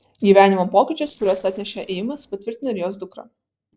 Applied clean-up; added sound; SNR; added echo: neural separator model SepFormer DNS4.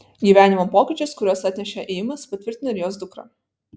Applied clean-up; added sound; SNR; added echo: none; none; none; none.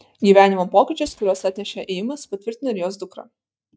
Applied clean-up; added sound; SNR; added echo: neural mask model DeepFilterNet 3.